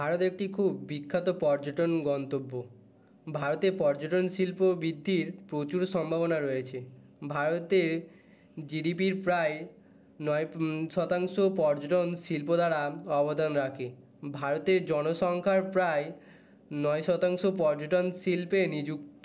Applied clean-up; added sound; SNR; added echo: none; none; none; none.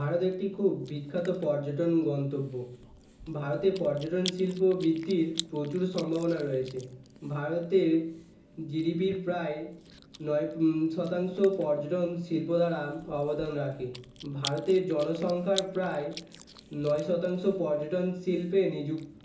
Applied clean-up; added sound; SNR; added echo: none; Chewing, mastication; 18 dB; reverberation time 0.7 s.